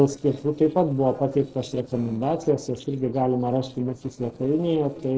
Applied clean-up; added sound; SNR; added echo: neural separator model SepFormer DNS4.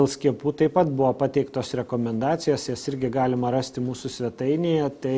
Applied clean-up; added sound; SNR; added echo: none; none; none; none.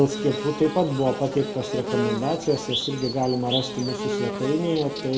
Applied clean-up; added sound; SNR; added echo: none; Buzz / Bird; 6 dB; reverberation time 1.8 s.